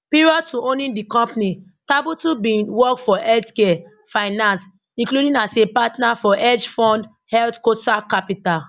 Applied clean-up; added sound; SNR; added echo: none; none; none; none.